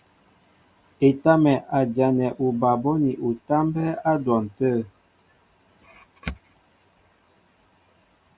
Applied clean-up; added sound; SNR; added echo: none; none; none; none.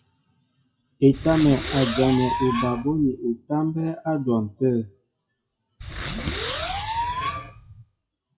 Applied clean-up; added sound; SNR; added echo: classical method WPE with log-MMSE.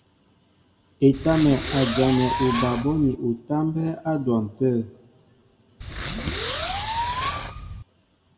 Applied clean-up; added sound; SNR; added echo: none; Fireworks; 4 dB; reverberation time 0.6 s.